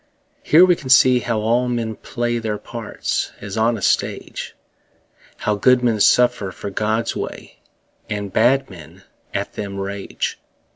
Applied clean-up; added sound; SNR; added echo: none; none; none; none.